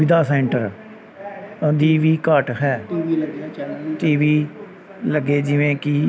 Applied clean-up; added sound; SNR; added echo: none; none; none; none.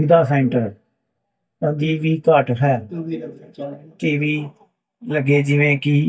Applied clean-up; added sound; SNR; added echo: neural mask model DeepFilterNet 3.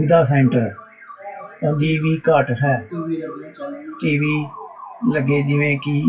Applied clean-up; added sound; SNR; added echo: classical method WPE with log-MMSE.